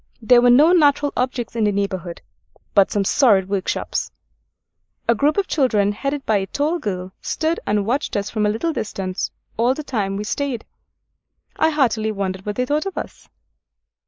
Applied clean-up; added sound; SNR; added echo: neural mask model Resemble Enhance denoiser.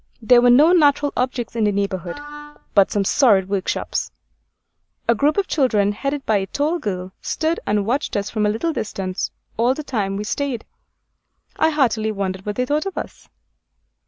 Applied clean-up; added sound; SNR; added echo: none; Wind instrument, woodwind instrument; 14 dB; none.